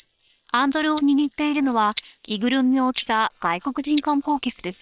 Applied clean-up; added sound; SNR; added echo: neural separator model SepFormer WHAM!.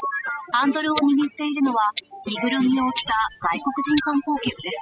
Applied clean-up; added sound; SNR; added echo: classical method spectral subtraction.